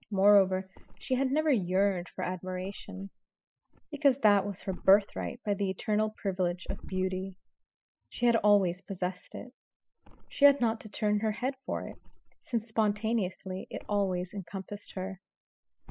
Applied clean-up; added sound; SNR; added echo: classical method spectral subtraction.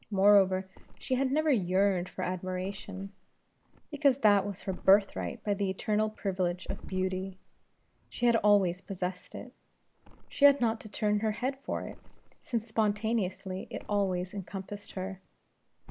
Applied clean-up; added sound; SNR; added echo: none; Thump, thud; 17 dB; none.